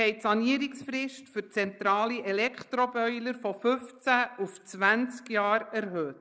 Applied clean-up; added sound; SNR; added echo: neural mask model Resemble Enhance denoiser.